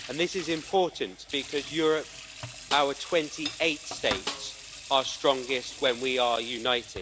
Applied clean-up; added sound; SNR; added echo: none; Snare drum + Sink (filling or washing) / Water tap, faucet; 12 dB; none.